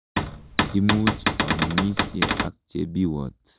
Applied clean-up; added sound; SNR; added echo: none; Cupboard open or close / Door; -2 dB; none.